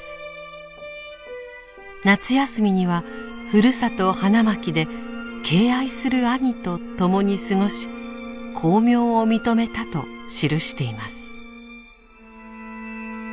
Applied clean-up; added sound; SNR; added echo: none; none; none; none.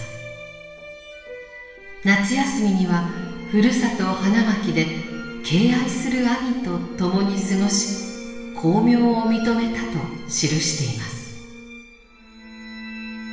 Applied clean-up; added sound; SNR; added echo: none; none; none; reverberation time 1.3 s.